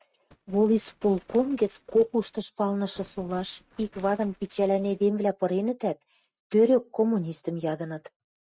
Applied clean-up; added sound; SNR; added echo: neural mask model RNNoise.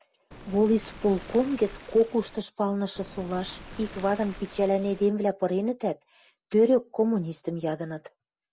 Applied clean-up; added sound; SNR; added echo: none; Waves, surf; 17 dB; none.